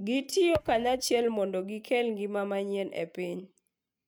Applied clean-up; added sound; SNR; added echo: neural mask model RNNoise.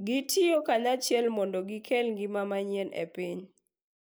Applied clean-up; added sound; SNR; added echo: neural mask model Resemble Enhance denoiser.